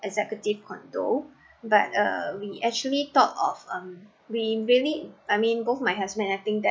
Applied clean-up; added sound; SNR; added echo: none; none; none; none.